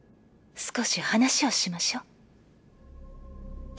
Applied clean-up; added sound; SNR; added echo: none; none; none; none.